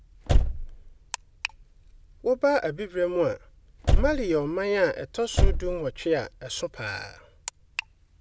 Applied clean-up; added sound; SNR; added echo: none; Slam / Car; -4 dB; none.